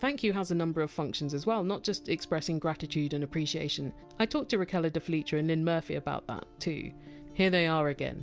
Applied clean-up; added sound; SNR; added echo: none; none; none; none.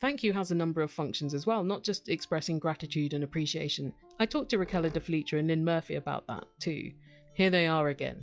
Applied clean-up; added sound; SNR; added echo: classical method log-MMSE.